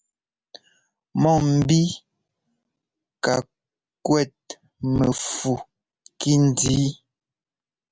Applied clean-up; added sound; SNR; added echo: none; none; none; none.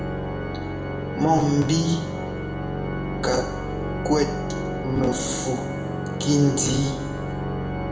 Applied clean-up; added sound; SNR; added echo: none; Organ; 2 dB; reverberation time 0.9 s.